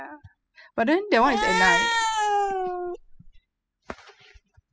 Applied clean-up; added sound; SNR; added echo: classical method spectral subtraction.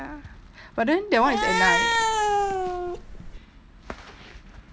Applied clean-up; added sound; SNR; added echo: none; Cat; -4 dB; none.